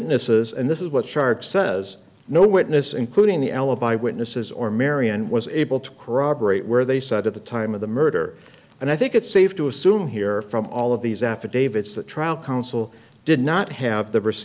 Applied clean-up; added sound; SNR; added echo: none; none; none; none.